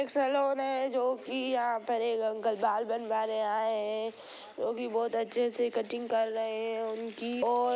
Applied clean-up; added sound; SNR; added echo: none; none; none; none.